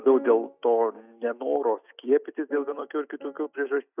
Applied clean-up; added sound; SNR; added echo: neural mask model DeepFilterNet 3.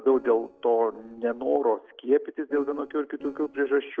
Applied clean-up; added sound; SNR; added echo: neural separator model SepFormer DNS4.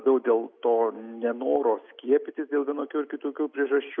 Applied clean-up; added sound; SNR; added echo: none; none; none; none.